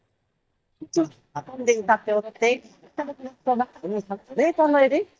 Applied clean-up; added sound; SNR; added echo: neural mask model DeepFilterNet 3.